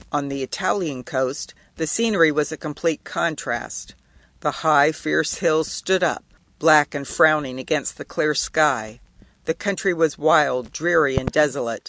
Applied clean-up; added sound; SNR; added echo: none; Crackle; 19 dB; none.